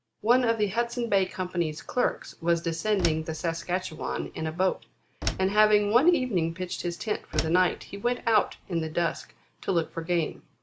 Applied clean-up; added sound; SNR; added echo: none; Slam; 10 dB; none.